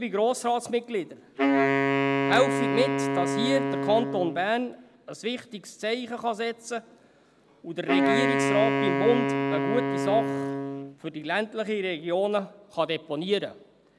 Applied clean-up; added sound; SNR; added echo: none; Wind instrument, woodwind instrument; -2 dB; none.